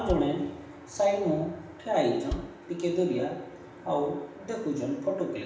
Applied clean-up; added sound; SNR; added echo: none; Bass drum; 12 dB; reverberation time 0.9 s.